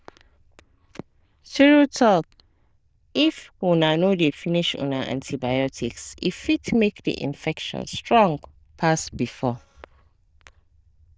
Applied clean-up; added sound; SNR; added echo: neural diffusion model UNIVERSE++.